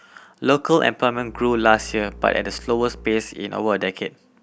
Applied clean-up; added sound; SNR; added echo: none; Bowed string instrument; 20 dB; none.